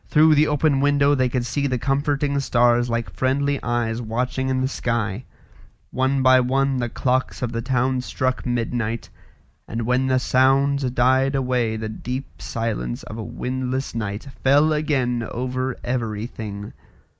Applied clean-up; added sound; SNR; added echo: none; none; none; none.